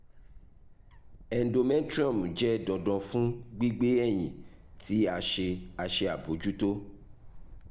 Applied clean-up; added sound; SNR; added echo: none; Bird; 17 dB; none.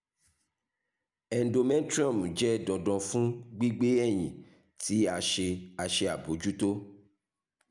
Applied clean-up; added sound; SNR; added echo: none; none; none; none.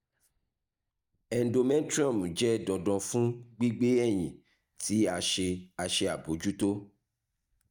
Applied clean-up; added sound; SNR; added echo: neural mask model DeepFilterNet 3.